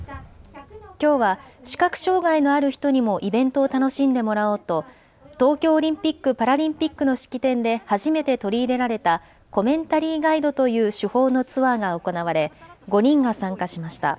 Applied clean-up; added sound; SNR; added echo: none; none; none; none.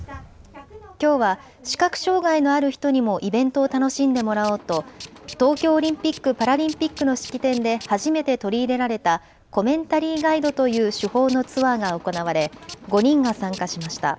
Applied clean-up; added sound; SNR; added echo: none; Tools; 18 dB; none.